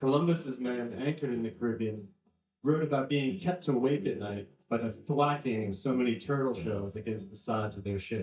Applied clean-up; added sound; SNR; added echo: neural mask model DeepFilterNet 3.